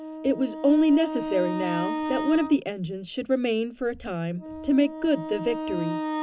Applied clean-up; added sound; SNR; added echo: none; Wind instrument, woodwind instrument; 7 dB; none.